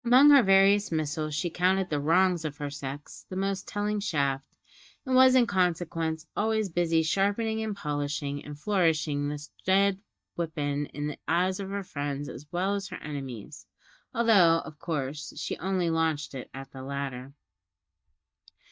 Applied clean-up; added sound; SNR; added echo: neural mask model DeepFilterNet 3.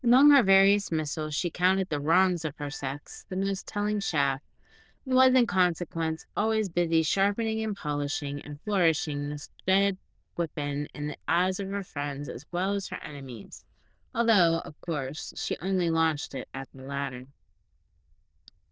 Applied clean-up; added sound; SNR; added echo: neural diffusion model UNIVERSE++.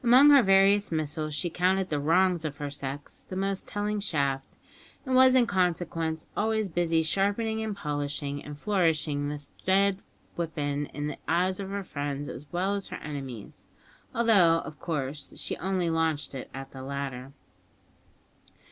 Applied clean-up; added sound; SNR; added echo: none; none; none; none.